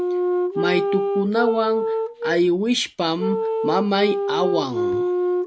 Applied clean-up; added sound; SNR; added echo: none; Wind instrument, woodwind instrument; 0 dB; none.